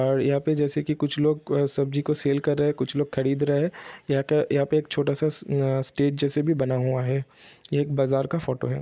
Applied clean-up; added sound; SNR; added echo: none; none; none; none.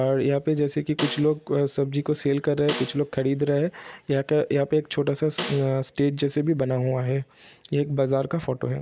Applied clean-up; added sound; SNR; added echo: none; Snare drum; 11 dB; none.